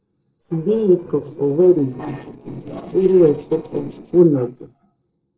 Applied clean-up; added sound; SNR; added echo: neural separator model SepFormer DNS4.